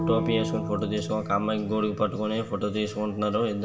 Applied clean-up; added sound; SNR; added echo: none; Bowed string instrument; 7 dB; reverberation time 0.7 s.